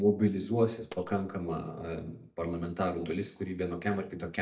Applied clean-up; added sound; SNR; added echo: neural mask model DeepFilterNet 3.